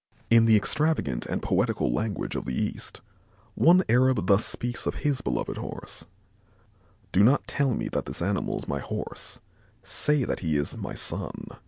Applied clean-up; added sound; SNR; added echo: none; none; none; none.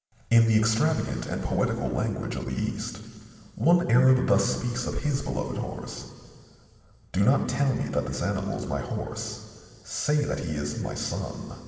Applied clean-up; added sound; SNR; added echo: none; none; none; reverberation time 2.3 s.